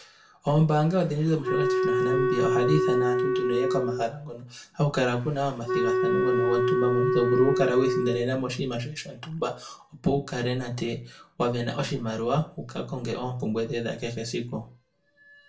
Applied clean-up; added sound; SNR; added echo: none; Wind instrument, woodwind instrument; -2 dB; reverberation time 0.3 s.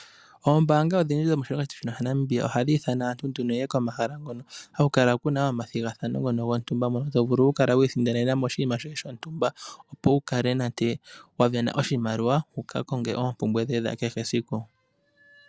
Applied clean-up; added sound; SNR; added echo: none; none; none; none.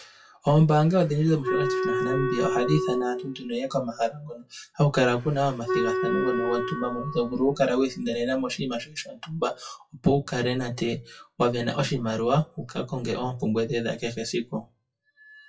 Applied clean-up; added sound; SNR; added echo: classical method WPE with log-MMSE.